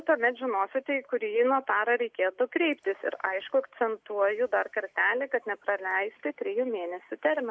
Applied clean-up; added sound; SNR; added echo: none; none; none; none.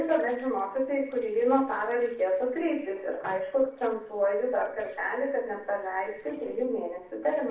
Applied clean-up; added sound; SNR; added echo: neural separator model SepFormer DNS4.